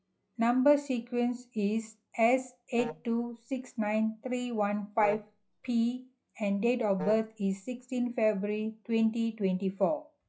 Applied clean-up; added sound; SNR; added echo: classical method log-MMSE.